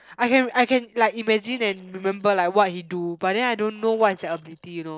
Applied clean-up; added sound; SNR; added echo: neural separator model SepFormer DNS4.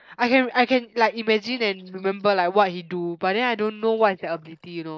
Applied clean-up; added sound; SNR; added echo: neural mask model Resemble Enhance denoiser.